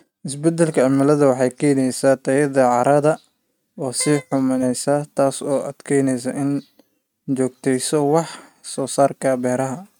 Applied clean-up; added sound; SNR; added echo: neural mask model RNNoise.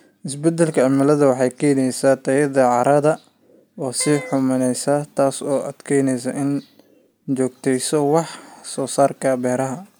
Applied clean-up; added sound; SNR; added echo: none; Wind instrument, woodwind instrument; 18 dB; none.